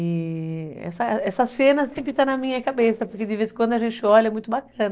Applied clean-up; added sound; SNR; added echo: neural separator model SepFormer DNS4.